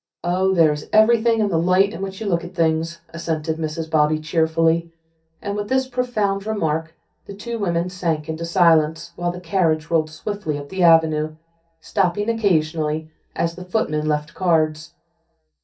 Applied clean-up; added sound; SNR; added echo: none; none; none; reverberation time 0.3 s.